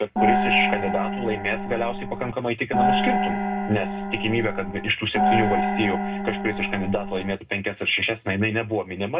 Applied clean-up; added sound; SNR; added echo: none; Gong; -2 dB; reverberation time 0.2 s.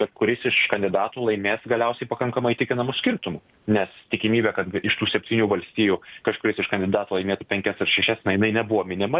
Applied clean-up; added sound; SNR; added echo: none; none; none; none.